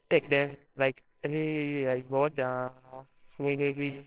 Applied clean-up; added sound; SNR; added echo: neural separator model SepFormer WHAMR!.